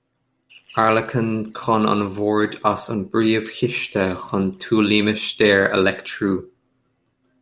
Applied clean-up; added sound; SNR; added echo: neural separator model SepFormer DNS4.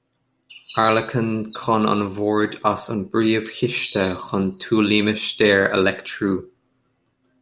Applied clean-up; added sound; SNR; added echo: none; Bird; 3 dB; none.